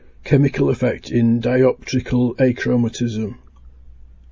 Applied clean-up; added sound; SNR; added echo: none; none; none; none.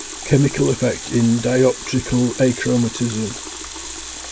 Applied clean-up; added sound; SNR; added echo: none; Water tap, faucet; 12 dB; none.